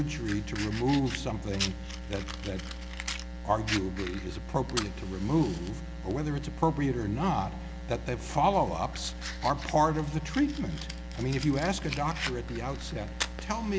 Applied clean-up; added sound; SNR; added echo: none; Fire; 12 dB; none.